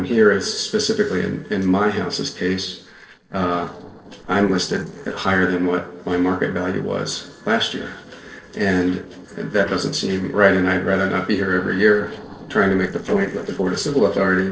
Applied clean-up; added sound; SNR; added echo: neural separator model SepFormer DNS4.